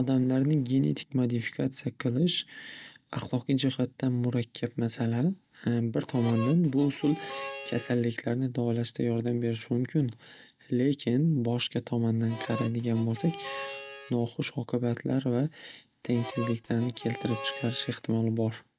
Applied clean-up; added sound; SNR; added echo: none; Harmonica; 12 dB; none.